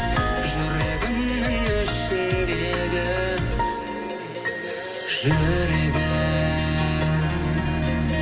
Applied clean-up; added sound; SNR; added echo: none; Doorbell; 17 dB; reverberation time 0.5 s.